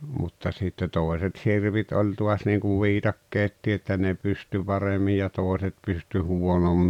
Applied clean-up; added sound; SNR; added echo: none; none; none; none.